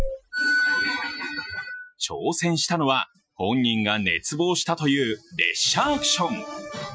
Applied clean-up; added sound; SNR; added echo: classical method Wiener filter.